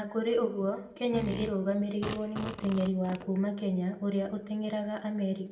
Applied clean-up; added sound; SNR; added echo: none; Fart; 10 dB; reverberation time 0.5 s.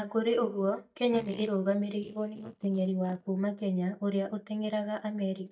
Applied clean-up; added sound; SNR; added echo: neural mask model DeepFilterNet 3.